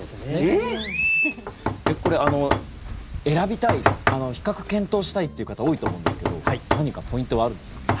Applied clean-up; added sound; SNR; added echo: none; Chirp, tweet + Knock; 2 dB; none.